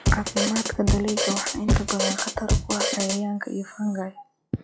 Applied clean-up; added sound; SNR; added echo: classical method log-MMSE.